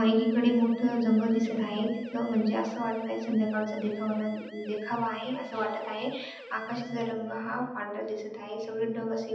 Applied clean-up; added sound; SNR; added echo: none; Siren; 17 dB; reverberation time 0.9 s.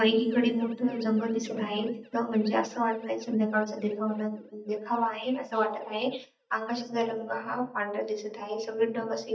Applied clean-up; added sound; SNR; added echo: neural mask model DeepFilterNet 3.